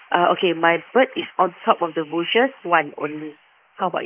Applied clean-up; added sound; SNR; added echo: neural mask model Resemble Enhance denoiser.